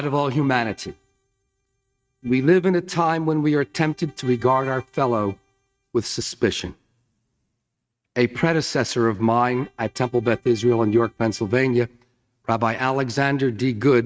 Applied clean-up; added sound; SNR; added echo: neural mask model RNNoise.